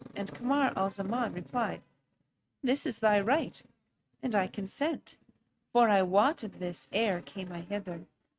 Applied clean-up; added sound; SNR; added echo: neural mask model RNNoise.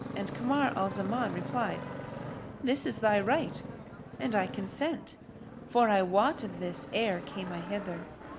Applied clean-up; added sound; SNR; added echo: none; Motorcycle; 9 dB; none.